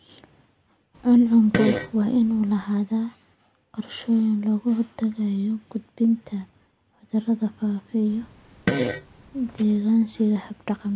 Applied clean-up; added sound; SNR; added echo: none; Fart; 6 dB; none.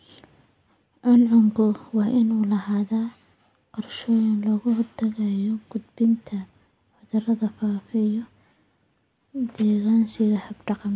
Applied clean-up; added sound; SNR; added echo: none; none; none; none.